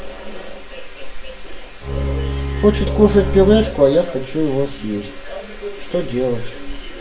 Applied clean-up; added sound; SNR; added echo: none; Bowed string instrument; 4 dB; reverberation time 0.3 s.